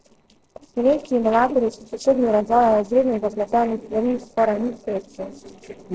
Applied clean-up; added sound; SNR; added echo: neural separator model SepFormer DNS4.